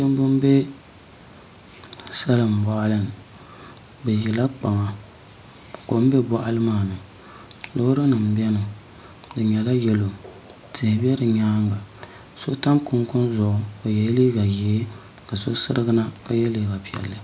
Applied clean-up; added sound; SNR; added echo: none; none; none; none.